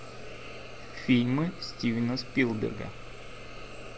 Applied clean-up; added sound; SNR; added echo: none; Hiss; 15 dB; none.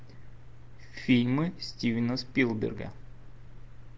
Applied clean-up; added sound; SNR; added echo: none; none; none; none.